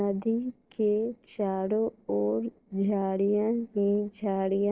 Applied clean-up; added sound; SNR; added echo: neural separator model SepFormer DNS4.